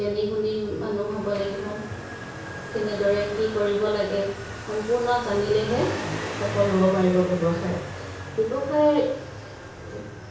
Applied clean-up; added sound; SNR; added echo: none; Motorcycle; 10 dB; reverberation time 0.6 s.